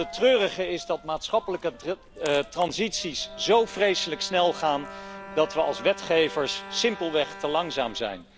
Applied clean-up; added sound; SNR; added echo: none; Bowed string instrument + Coin (dropping); 16 dB; none.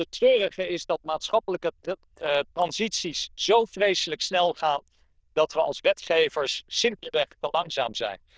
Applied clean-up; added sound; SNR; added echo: neural diffusion model UNIVERSE++.